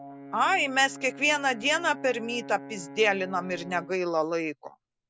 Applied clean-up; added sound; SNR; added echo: none; Brass instrument; 16 dB; none.